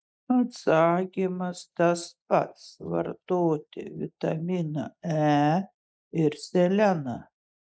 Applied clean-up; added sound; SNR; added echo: neural mask model Resemble Enhance denoiser.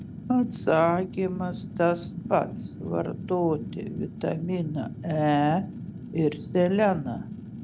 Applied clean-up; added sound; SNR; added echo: none; Fire; 10 dB; none.